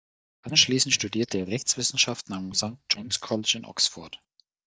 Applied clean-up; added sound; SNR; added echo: neural mask model DeepFilterNet 3.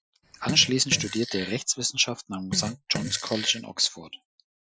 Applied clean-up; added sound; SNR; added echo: classical method Wiener filter.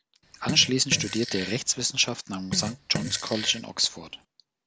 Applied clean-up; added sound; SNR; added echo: none; Fart; 9 dB; none.